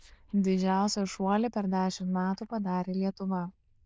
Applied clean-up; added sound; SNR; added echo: neural diffusion model UNIVERSE++.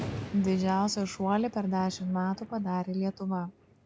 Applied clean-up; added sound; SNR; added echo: none; Thunder; 14 dB; none.